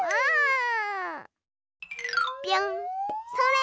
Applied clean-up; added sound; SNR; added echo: none; none; none; none.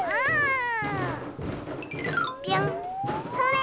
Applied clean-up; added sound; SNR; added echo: none; Walk, footsteps; 6 dB; none.